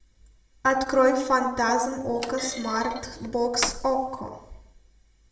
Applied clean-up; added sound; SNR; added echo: none; Thump, thud; 10 dB; reverberation time 0.7 s.